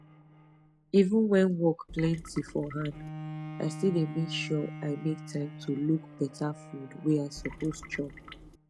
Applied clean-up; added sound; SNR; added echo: none; Trickle, dribble / Water tap, faucet + Bowed string instrument; 13 dB; none.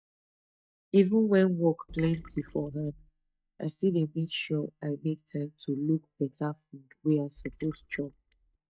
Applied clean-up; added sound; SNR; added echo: neural mask model DeepFilterNet 3.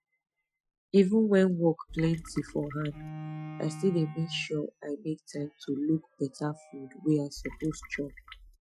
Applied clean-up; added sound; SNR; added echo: classical method Wiener filter.